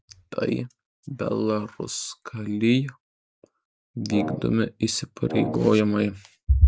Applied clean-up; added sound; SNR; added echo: none; Brass instrument; 10 dB; none.